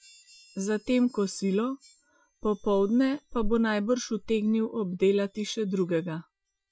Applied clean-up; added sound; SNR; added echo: classical method Wiener filter.